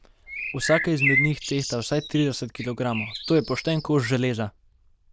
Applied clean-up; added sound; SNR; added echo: neural diffusion model UNIVERSE++.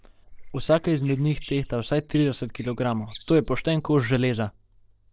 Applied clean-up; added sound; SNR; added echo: neural separator model SepFormer DNS4.